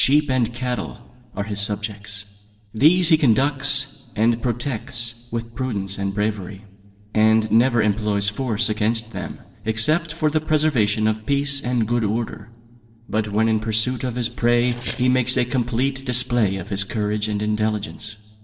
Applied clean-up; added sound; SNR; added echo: neural separator model SepFormer DNS4.